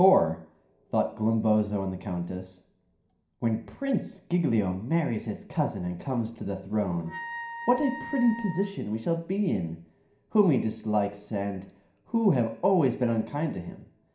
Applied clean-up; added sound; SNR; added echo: none; Wind instrument, woodwind instrument; 13 dB; reverberation time 0.5 s.